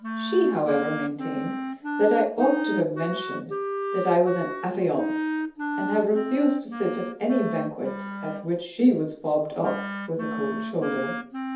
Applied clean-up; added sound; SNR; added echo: none; Wind instrument, woodwind instrument; 5 dB; reverberation time 0.5 s.